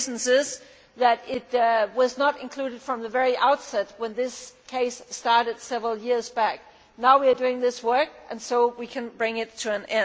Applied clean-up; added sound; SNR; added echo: none; none; none; none.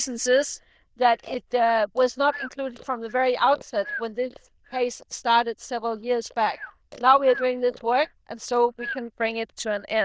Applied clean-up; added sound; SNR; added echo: neural diffusion model UNIVERSE++.